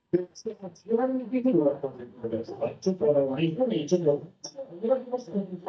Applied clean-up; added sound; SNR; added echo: neural mask model DeepFilterNet 3.